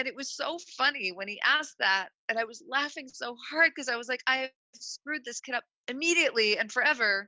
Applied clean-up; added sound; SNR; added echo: none; none; none; none.